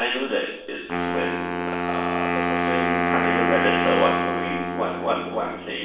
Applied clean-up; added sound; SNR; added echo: none; Wind instrument, woodwind instrument; -2 dB; reverberation time 0.6 s.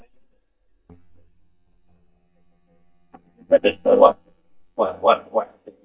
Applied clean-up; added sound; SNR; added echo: neural mask model DeepFilterNet 3.